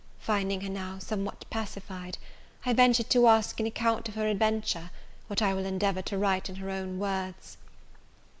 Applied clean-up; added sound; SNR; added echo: none; none; none; none.